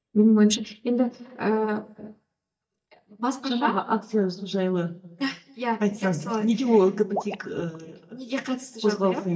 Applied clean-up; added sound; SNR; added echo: neural mask model DeepFilterNet 3.